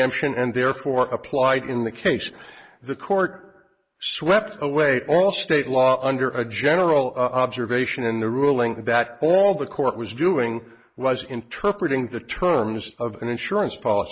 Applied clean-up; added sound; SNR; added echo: neural mask model Resemble Enhance denoiser.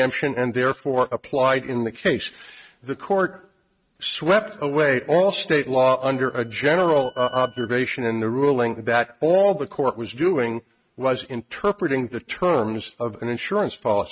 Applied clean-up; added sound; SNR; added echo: neural mask model RNNoise.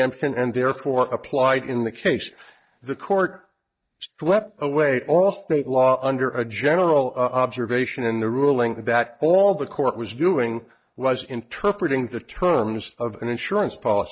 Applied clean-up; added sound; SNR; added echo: neural mask model DeepFilterNet 3.